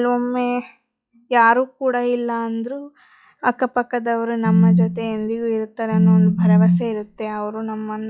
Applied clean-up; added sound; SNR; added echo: classical method log-MMSE.